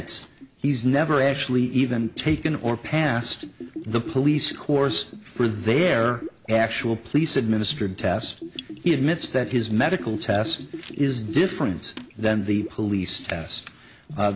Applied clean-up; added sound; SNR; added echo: none; Bathtub (filling or washing) / Gurgling; 16 dB; none.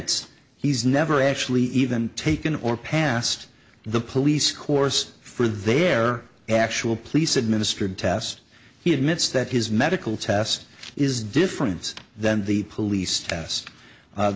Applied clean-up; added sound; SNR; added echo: none; none; none; none.